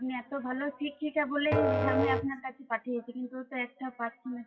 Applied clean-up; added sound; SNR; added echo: classical method WPE with log-MMSE.